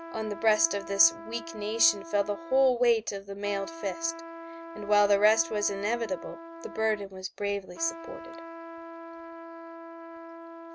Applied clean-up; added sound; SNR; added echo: none; Trumpet; 12 dB; none.